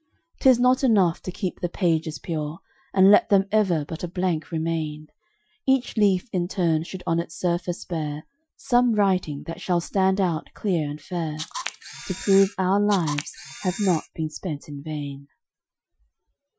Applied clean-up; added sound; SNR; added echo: classical method Wiener filter.